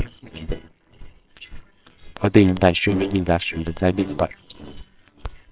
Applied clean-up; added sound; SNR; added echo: neural separator model SepFormer WHAMR!.